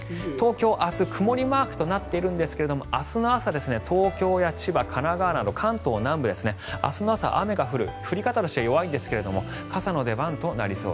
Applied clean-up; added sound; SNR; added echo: none; Musical instrument; 19 dB; none.